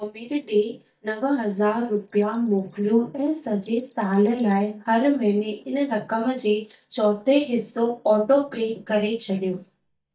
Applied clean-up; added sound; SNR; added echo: neural mask model DeepFilterNet 3.